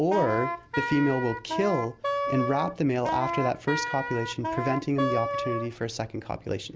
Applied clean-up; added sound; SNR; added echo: none; Wind instrument, woodwind instrument; 3 dB; none.